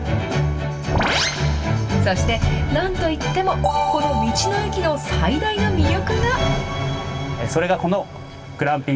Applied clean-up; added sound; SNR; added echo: none; Bowed string instrument; 9 dB; reverberation time 2.8 s.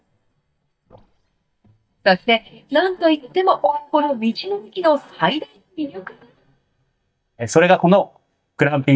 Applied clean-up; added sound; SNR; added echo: neural mask model DeepFilterNet 3.